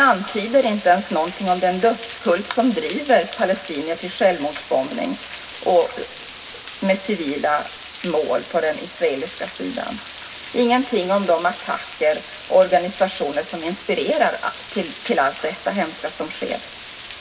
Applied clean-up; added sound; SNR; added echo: none; Water; 16 dB; reverberation time 0.4 s.